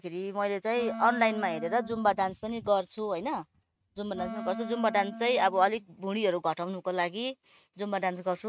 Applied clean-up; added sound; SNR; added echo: neural mask model RNNoise.